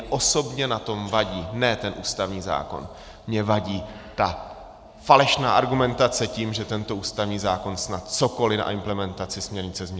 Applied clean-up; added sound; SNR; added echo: none; none; none; none.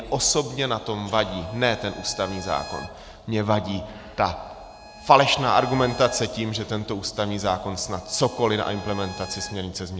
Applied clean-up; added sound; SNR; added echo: none; Bowed string instrument; 19 dB; none.